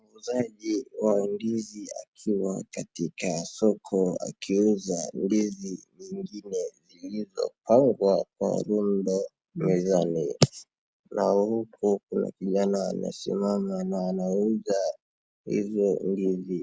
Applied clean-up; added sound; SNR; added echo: none; none; none; none.